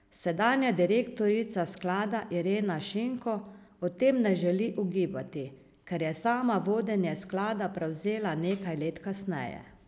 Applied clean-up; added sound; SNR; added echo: none; Tambourine; 15 dB; none.